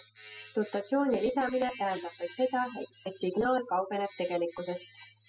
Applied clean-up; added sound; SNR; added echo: classical method spectral subtraction.